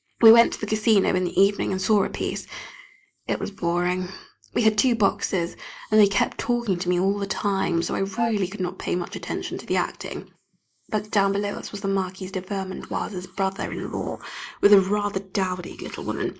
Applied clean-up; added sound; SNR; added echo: neural mask model Resemble Enhance denoiser.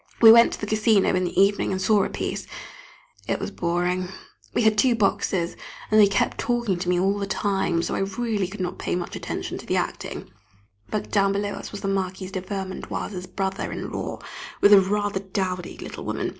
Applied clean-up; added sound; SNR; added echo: none; none; none; none.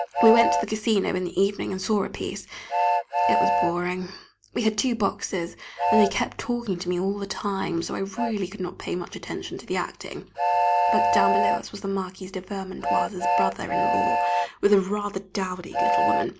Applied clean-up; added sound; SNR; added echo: none; Train; 0 dB; none.